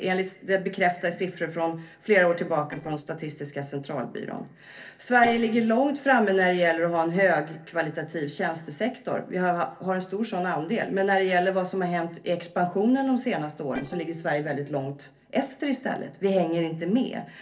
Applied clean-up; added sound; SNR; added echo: neural separator model SepFormer DNS4.